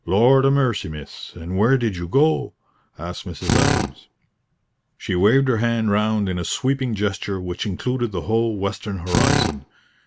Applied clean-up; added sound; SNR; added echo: none; Drill; -1 dB; none.